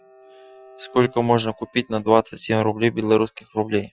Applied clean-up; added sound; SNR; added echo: classical method Wiener filter.